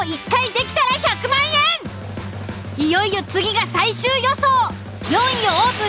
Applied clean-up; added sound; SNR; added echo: none; none; none; none.